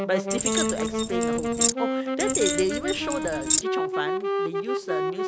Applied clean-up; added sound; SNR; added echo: none; Keys jangling + Wind instrument, woodwind instrument; -5 dB; none.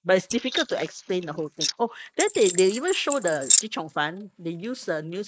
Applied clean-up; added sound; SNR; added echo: neural mask model Resemble Enhance denoiser.